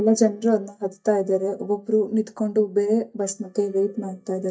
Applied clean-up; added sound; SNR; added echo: neural mask model DeepFilterNet 3.